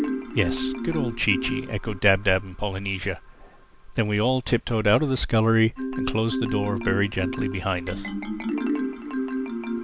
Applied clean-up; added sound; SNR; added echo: none; Marimba, xylophone; 5 dB; none.